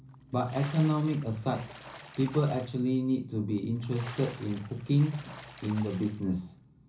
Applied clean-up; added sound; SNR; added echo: none; Splash, splatter; 19 dB; reverberation time 0.5 s.